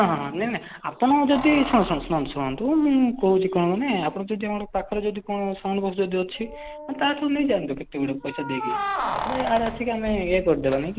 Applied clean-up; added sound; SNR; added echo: none; Keys jangling; 12 dB; none.